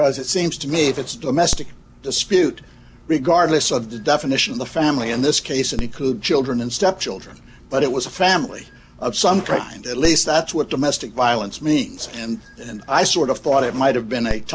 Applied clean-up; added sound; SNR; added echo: none; Telephone; 14 dB; none.